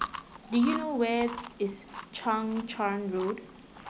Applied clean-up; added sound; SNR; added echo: none; Chewing, mastication; 11 dB; none.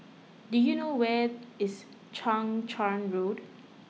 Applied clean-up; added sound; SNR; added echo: none; none; none; none.